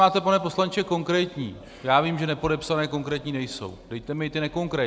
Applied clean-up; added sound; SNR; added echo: none; none; none; none.